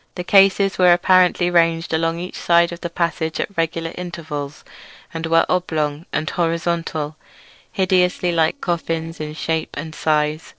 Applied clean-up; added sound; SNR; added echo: neural separator model SepFormer DNS4.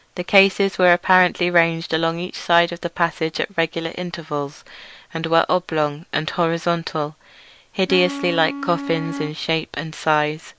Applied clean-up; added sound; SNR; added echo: none; Wind instrument, woodwind instrument; 10 dB; none.